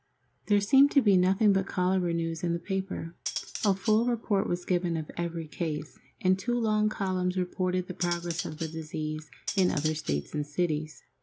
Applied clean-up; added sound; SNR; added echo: none; Cutlery, silverware; 11 dB; none.